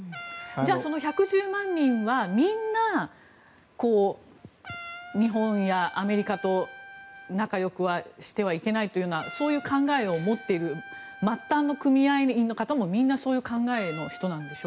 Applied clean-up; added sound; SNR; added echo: none; Trumpet; 18 dB; none.